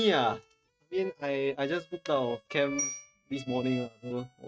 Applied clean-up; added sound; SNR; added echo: neural mask model RNNoise.